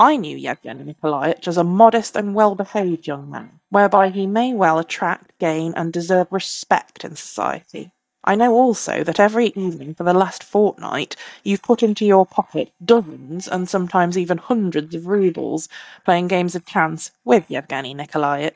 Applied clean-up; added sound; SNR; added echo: neural mask model DeepFilterNet 3.